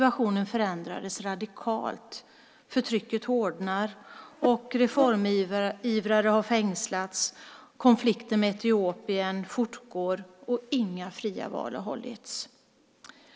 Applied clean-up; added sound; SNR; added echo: none; Buzz; 6 dB; none.